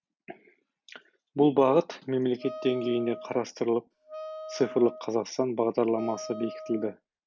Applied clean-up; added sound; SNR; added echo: none; Wind instrument, woodwind instrument; 13 dB; none.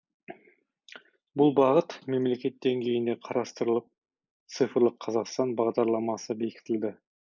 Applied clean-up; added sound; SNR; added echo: neural mask model Resemble Enhance denoiser.